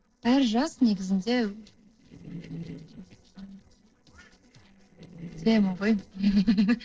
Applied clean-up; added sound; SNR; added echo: neural separator model SepFormer DNS4.